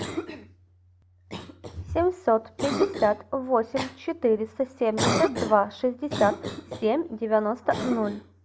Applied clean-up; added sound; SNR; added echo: none; Cough; 6 dB; none.